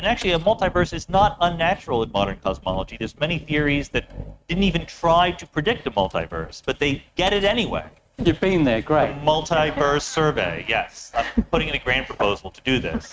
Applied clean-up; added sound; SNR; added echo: neural mask model RNNoise.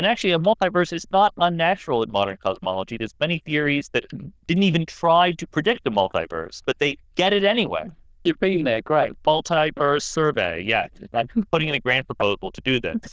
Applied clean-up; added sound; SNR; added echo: neural diffusion model UNIVERSE++.